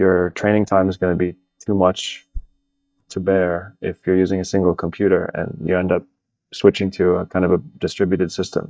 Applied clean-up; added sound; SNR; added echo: neural mask model DeepFilterNet 3.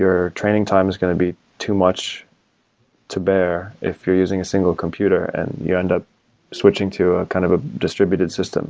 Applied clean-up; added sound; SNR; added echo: none; none; none; none.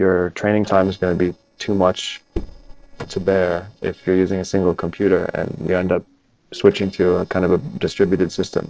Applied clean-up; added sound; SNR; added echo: neural separator model SepFormer DNS4.